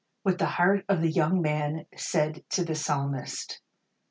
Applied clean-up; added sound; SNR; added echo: none; none; none; none.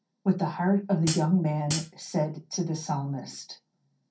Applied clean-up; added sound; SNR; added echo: none; Hi-hat; 7 dB; reverberation time 0.3 s.